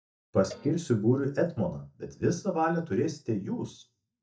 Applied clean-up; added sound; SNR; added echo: neural mask model DeepFilterNet 3.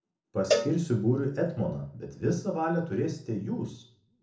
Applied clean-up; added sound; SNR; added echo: none; Cowbell; 4 dB; reverberation time 0.6 s.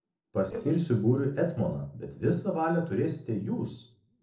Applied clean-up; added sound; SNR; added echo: neural separator model SepFormer DNS4.